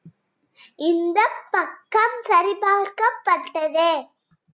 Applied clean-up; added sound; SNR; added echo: none; none; none; none.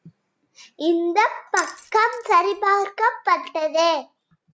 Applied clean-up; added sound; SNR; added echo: none; Glass; 17 dB; none.